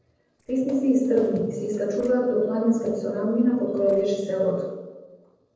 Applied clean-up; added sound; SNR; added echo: neural separator model SepFormer DNS4.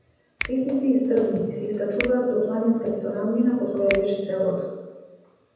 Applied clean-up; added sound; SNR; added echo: none; Finger snapping; 14 dB; reverberation time 1.0 s.